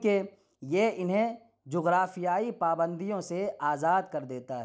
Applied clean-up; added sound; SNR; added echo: none; none; none; none.